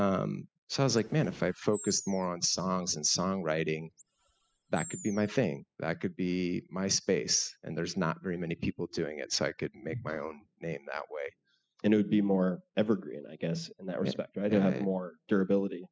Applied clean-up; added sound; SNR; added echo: classical method spectral subtraction.